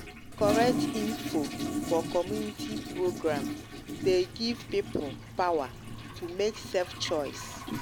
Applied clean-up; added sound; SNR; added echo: none; Toilet flush; 4 dB; none.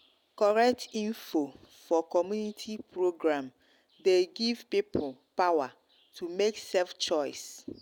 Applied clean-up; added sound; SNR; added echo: none; none; none; none.